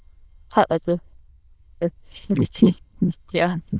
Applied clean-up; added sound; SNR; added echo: neural diffusion model UNIVERSE++.